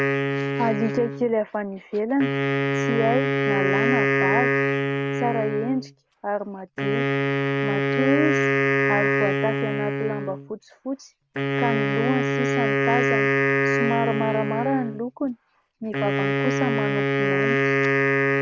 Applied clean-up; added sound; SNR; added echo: none; Wind instrument, woodwind instrument; -5 dB; none.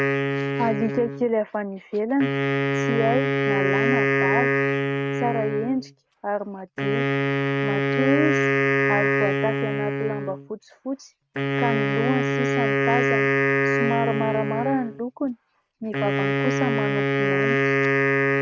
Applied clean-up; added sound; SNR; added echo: neural mask model RNNoise.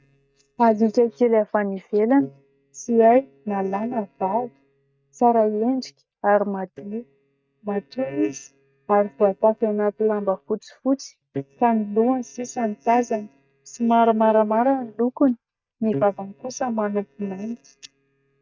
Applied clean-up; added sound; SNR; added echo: neural mask model DeepFilterNet 3.